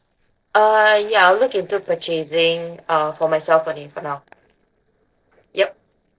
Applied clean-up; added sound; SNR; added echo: neural separator model SepFormer DNS4.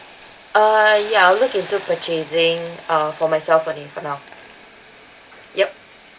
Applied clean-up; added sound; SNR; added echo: none; Hiss; 20 dB; none.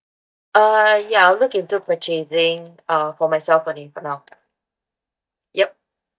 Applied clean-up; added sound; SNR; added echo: neural mask model DeepFilterNet 3.